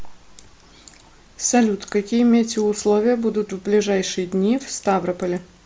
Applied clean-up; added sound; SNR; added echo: none; none; none; none.